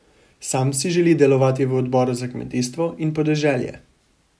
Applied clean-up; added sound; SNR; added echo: none; none; none; none.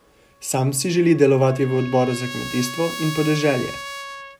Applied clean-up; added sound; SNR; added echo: none; Trumpet; 13 dB; none.